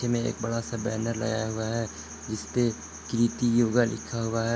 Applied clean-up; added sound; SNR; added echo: none; none; none; none.